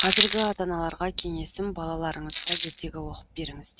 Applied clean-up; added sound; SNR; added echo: neural mask model RNNoise.